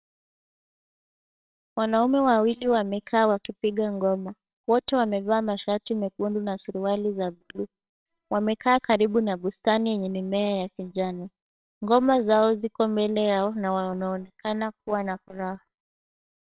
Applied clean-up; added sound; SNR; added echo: neural separator model SepFormer WHAMR!.